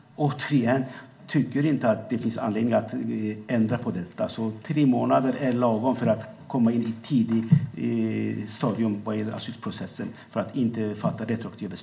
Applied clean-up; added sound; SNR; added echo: none; none; none; reverberation time 0.4 s.